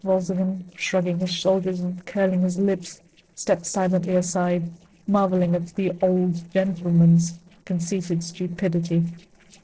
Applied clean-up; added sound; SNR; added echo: neural separator model SepFormer DNS4.